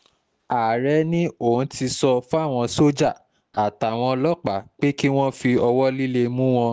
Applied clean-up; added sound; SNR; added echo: none; none; none; none.